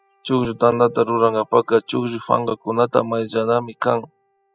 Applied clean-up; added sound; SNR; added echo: classical method spectral subtraction.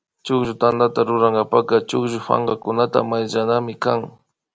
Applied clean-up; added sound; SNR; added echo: none; none; none; none.